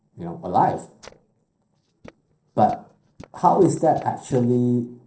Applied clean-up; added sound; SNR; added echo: neural separator model SepFormer DNS4.